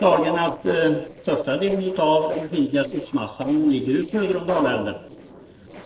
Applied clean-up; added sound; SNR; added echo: neural separator model SepFormer DNS4.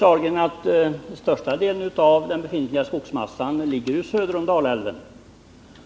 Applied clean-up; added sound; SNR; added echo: none; none; none; none.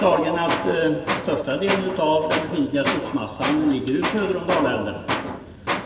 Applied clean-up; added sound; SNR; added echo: none; Tools; 6 dB; reverberation time 2.2 s.